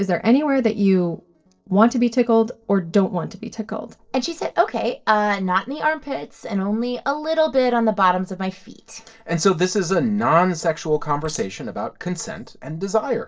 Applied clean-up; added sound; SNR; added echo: neural separator model SepFormer DNS4.